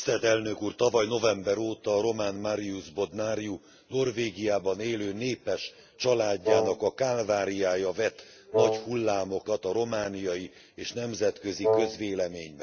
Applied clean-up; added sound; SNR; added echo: none; Wind instrument, woodwind instrument; -2 dB; none.